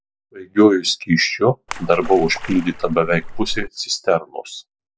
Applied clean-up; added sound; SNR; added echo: none; Splash, splatter; 8 dB; none.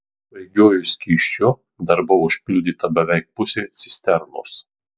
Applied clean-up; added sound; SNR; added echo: none; none; none; none.